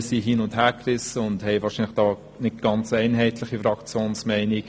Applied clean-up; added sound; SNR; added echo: none; none; none; none.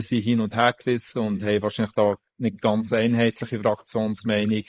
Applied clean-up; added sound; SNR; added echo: neural mask model Resemble Enhance denoiser.